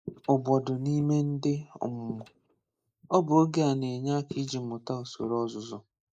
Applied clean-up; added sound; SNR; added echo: neural mask model Resemble Enhance denoiser.